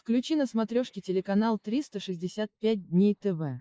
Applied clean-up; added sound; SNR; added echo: neural mask model Resemble Enhance denoiser.